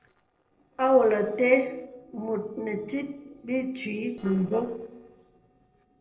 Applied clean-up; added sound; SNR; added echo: neural separator model SepFormer DNS4.